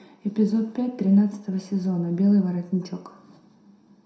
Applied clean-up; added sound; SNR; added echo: none; none; none; reverberation time 0.5 s.